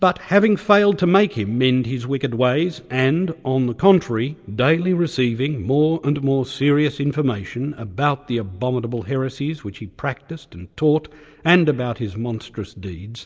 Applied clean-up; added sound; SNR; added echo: none; none; none; none.